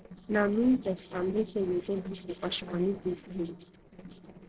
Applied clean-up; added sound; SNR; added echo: neural separator model SepFormer DNS4.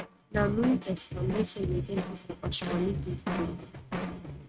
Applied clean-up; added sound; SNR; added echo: neural mask model RNNoise.